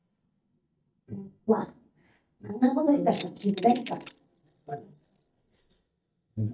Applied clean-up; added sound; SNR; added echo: neural mask model DeepFilterNet 3.